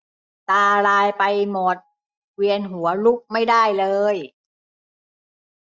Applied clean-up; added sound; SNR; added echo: neural mask model DeepFilterNet 3.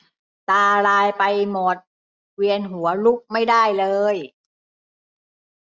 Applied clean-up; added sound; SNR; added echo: none; none; none; none.